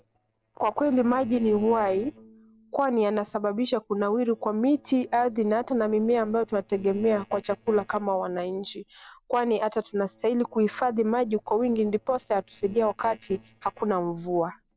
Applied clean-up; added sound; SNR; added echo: neural separator model SepFormer DNS4.